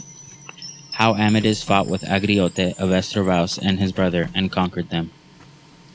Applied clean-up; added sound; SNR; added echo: none; Chime + Printer; 18 dB; none.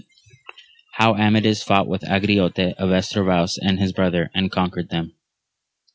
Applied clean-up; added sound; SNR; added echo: none; none; none; none.